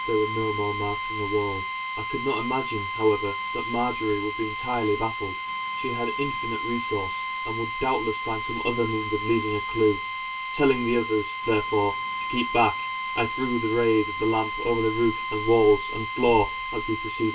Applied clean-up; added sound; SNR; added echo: none; Drill; 5 dB; reverberation time 0.2 s.